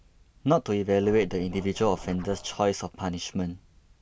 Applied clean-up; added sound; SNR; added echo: none; Scratching (performance technique); 15 dB; none.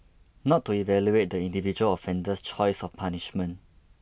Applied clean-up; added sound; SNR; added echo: none; none; none; none.